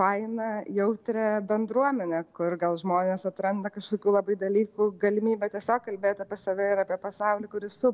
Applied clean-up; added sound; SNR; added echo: none; none; none; none.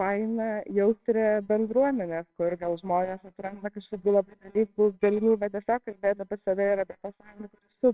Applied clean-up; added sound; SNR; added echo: neural separator model SepFormer WHAMR!.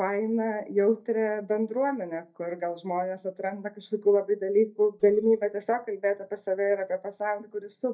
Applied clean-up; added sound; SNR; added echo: neural mask model DeepFilterNet 3.